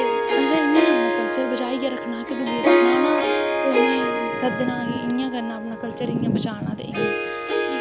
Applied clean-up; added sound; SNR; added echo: none; Harp; -3 dB; none.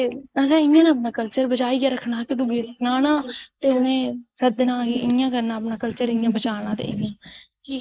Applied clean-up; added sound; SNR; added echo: neural mask model Resemble Enhance denoiser.